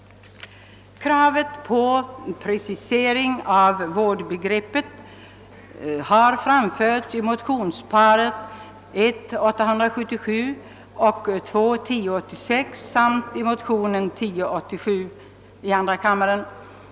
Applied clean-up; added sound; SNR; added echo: none; none; none; none.